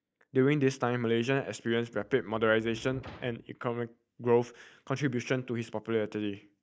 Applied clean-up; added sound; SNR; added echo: neural mask model DeepFilterNet 3.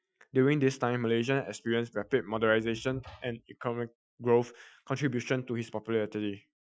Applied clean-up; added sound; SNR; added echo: classical method Wiener filter.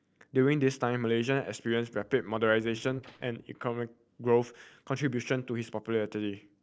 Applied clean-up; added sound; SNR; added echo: neural separator model SepFormer DNS4.